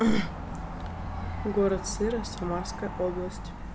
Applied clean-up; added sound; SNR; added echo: none; none; none; none.